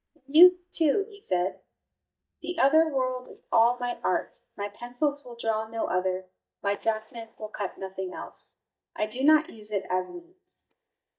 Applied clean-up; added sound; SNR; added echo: neural mask model DeepFilterNet 3.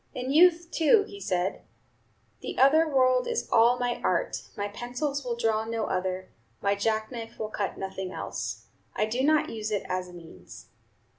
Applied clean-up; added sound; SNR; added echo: none; none; none; none.